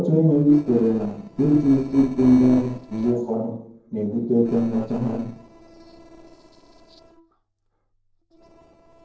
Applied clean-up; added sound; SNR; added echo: neural separator model SepFormer DNS4.